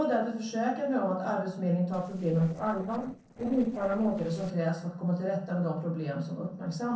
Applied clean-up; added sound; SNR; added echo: neural separator model SepFormer DNS4.